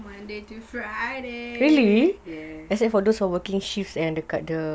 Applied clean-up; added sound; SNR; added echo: none; none; none; none.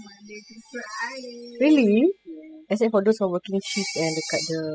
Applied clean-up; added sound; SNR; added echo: classical method spectral subtraction.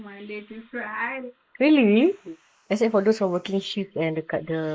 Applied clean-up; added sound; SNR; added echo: neural mask model Resemble Enhance denoiser.